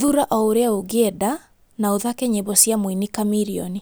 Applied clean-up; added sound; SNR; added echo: none; none; none; none.